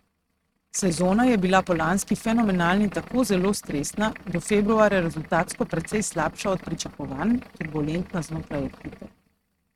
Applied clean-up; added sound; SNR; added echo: neural mask model RNNoise.